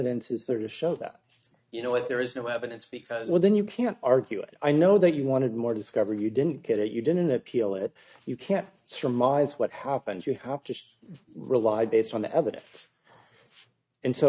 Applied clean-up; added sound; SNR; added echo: neural mask model RNNoise.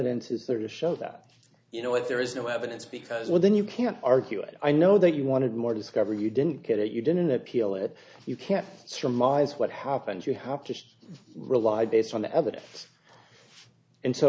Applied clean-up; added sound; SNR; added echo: none; Cowbell; 19 dB; none.